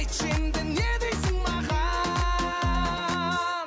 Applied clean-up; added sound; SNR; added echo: none; none; none; none.